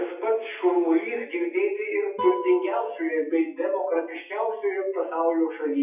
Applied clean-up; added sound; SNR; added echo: classical method WPE with log-MMSE.